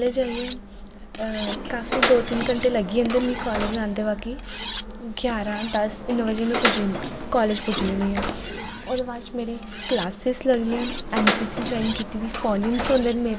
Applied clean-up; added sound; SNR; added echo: none; Door + Cutlery, silverware; 6 dB; none.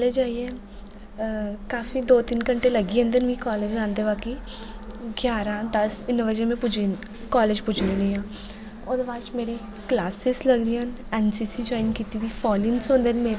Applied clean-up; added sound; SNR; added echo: none; none; none; none.